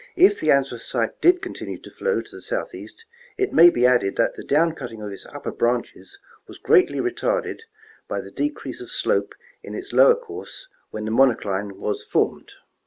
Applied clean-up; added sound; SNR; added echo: none; none; none; none.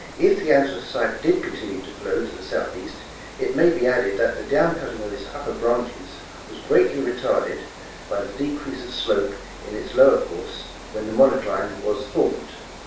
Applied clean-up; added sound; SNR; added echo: none; Water; 15 dB; reverberation time 0.4 s.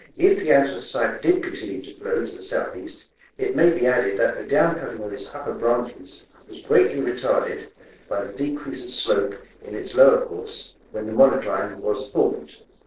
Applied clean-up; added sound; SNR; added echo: neural separator model SepFormer DNS4.